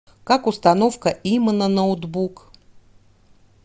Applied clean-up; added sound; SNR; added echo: none; none; none; none.